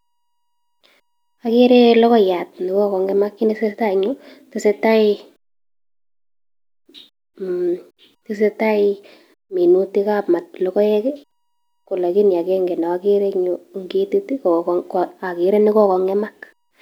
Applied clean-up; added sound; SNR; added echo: none; none; none; none.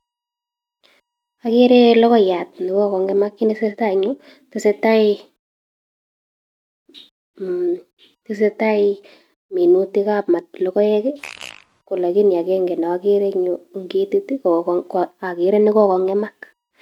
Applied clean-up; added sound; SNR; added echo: neural mask model RNNoise.